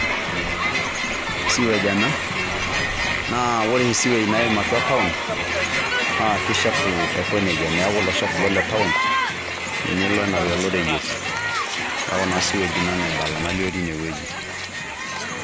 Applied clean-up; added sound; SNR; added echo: none; Crowd; -1 dB; none.